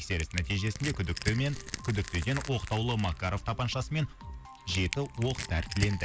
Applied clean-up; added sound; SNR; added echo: none; Crushing; 10 dB; none.